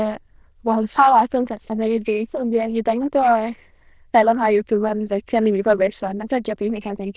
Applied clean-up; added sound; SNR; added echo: neural diffusion model UNIVERSE++.